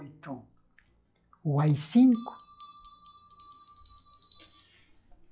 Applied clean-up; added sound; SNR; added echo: classical method log-MMSE.